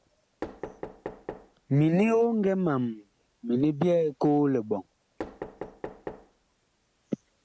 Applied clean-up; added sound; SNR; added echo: none; Knock; 16 dB; none.